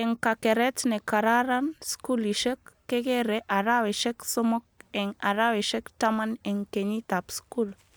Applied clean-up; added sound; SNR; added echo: none; none; none; none.